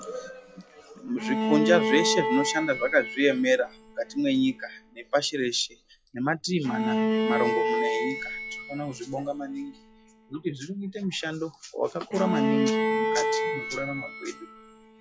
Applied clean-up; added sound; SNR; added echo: classical method log-MMSE.